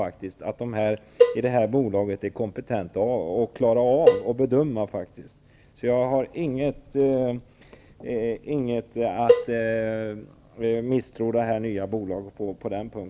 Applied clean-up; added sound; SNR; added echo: none; Cowbell; -1 dB; none.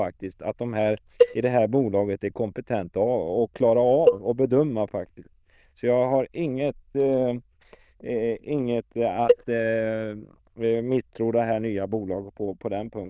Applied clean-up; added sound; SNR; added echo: neural diffusion model UNIVERSE++.